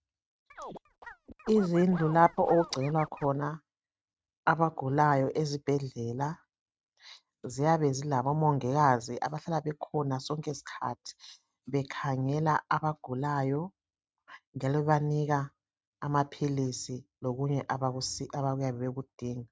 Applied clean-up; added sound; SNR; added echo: neural mask model RNNoise.